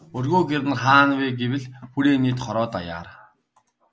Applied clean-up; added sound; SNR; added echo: none; none; none; none.